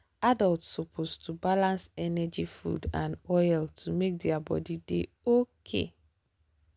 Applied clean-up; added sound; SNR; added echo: none; none; none; none.